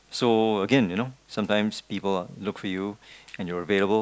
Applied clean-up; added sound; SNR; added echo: none; none; none; none.